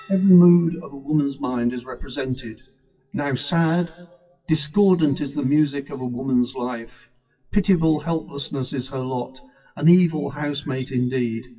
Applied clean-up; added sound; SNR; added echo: classical method WPE with log-MMSE.